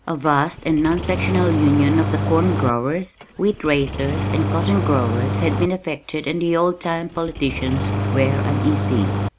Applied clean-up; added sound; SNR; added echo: none; Engine starting; 2 dB; none.